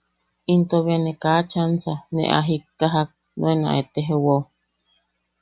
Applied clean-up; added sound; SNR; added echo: none; none; none; none.